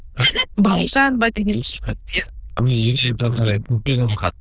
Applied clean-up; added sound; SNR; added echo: neural diffusion model UNIVERSE++.